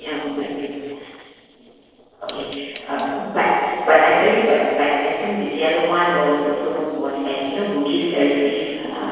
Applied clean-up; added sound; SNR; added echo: neural separator model SepFormer DNS4.